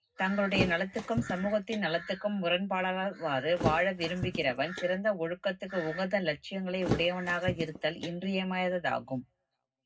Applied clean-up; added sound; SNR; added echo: none; Thump, thud; 8 dB; reverberation time 0.3 s.